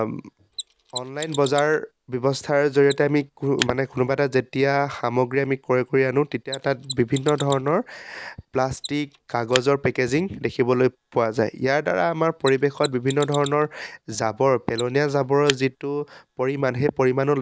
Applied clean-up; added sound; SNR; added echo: none; Mechanisms; 16 dB; none.